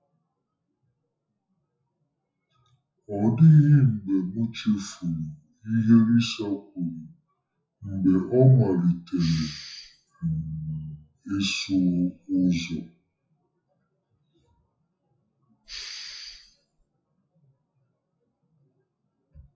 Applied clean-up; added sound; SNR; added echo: classical method WPE with log-MMSE.